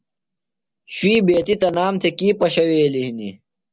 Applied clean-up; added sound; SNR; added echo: none; none; none; none.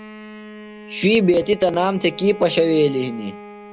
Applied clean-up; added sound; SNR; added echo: none; Bowed string instrument; 17 dB; none.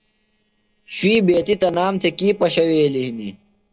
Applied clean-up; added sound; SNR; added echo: neural separator model SepFormer DNS4.